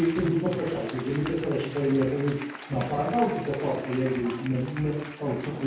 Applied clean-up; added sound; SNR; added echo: none; Applause / Crowd; 14 dB; reverberation time 0.6 s.